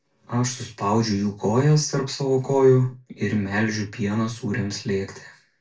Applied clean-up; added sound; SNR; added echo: none; none; none; reverberation time 0.2 s.